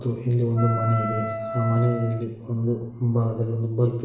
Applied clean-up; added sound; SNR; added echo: none; Wind instrument, woodwind instrument; 7 dB; reverberation time 0.9 s.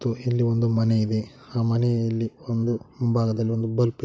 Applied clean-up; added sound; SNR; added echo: none; none; none; none.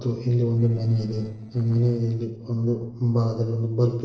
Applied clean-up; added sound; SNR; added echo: neural separator model SepFormer DNS4.